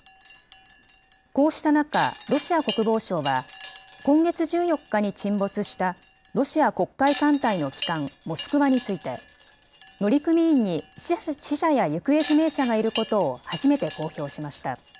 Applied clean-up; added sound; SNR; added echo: none; Wind chime; 14 dB; none.